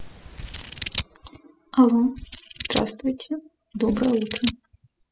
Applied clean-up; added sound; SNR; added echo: classical method spectral subtraction.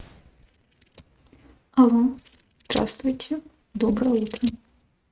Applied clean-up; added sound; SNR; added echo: neural mask model RNNoise.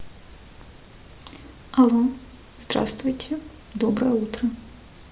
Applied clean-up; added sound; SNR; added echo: none; none; none; none.